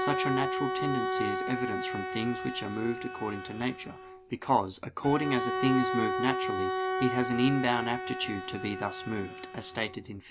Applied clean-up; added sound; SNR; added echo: none; Bowed string instrument; 2 dB; none.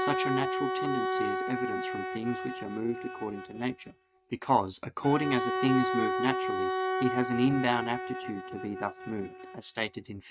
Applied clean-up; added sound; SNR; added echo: neural mask model RNNoise.